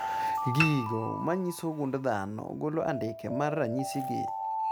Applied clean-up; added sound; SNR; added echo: none; Piano + Alarm; 3 dB; none.